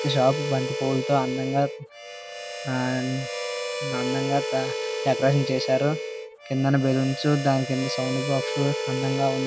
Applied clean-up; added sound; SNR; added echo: none; Harmonica; 5 dB; none.